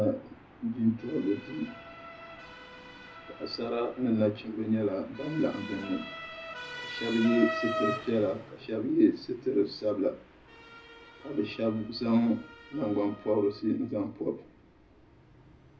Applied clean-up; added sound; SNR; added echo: none; Motor vehicle (road) / Siren; 12 dB; reverberation time 0.4 s.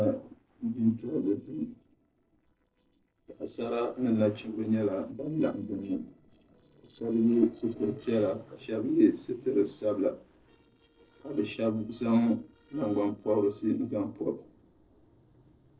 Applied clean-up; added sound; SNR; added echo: neural separator model SepFormer DNS4.